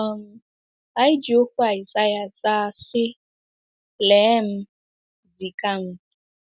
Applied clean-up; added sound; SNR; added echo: none; none; none; none.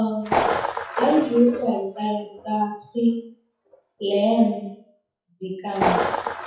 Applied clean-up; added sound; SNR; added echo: classical method WPE with log-MMSE.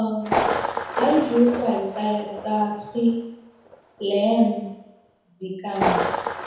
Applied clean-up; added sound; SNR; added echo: none; Thunder; 4 dB; reverberation time 0.9 s.